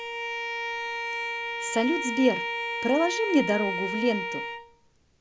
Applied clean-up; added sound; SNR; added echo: none; Bowed string instrument; 3 dB; none.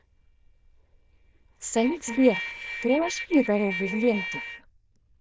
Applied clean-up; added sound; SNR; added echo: neural diffusion model UNIVERSE++.